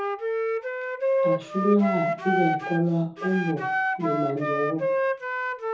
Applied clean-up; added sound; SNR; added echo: none; Wind instrument, woodwind instrument; 0 dB; reverberation time 0.6 s.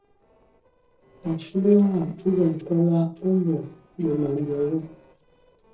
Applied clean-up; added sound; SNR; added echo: neural separator model SepFormer DNS4.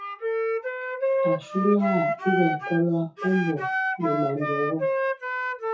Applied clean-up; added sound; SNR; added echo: classical method WPE with log-MMSE.